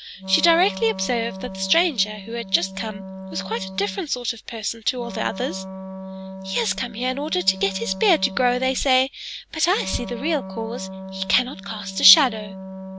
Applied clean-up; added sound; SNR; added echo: none; Wind instrument, woodwind instrument; 11 dB; none.